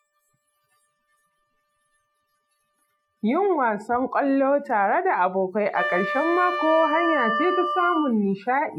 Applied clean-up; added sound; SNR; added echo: classical method Wiener filter.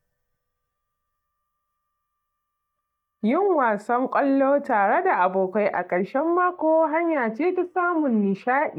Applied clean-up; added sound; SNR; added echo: neural mask model DeepFilterNet 3.